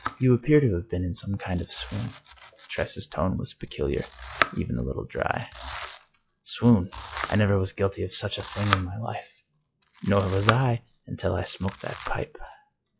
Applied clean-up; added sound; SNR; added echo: classical method log-MMSE.